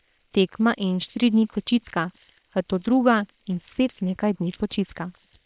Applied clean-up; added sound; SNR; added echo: neural separator model SepFormer WHAM!.